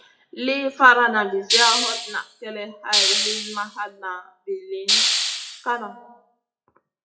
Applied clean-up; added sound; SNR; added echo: classical method WPE with log-MMSE.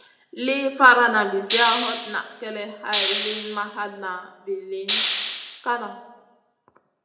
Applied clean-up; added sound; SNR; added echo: none; Hiss; -1 dB; reverberation time 0.7 s.